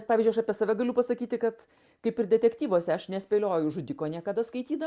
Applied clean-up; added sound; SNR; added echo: none; none; none; none.